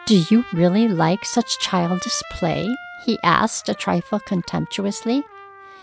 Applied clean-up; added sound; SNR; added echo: none; Trumpet; 18 dB; none.